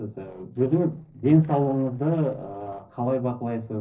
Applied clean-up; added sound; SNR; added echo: neural separator model SepFormer DNS4.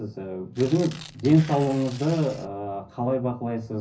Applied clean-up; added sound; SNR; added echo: none; Tearing; 19 dB; reverberation time 0.4 s.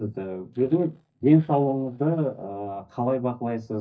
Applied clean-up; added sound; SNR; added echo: neural mask model DeepFilterNet 3.